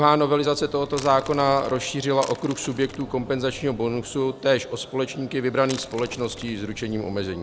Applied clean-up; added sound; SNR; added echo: none; Microwave oven + Crackle / Crushing / Wood; 18 dB; none.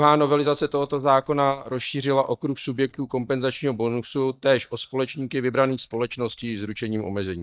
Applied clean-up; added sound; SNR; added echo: neural mask model DeepFilterNet 3.